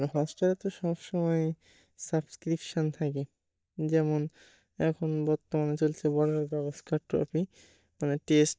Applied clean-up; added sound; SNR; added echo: neural mask model DeepFilterNet 3.